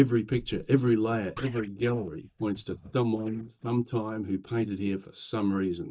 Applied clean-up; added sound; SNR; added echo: neural mask model DeepFilterNet 3.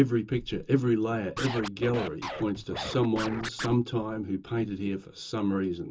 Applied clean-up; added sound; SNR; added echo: none; Scratching (performance technique); 8 dB; reverberation time 0.2 s.